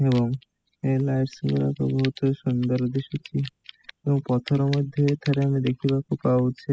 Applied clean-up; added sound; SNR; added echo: classical method spectral subtraction.